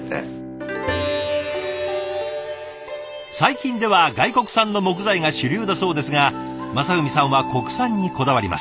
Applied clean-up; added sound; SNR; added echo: none; Bowed string instrument; 14 dB; none.